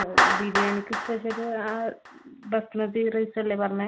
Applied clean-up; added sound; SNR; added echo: none; Clapping; 1 dB; none.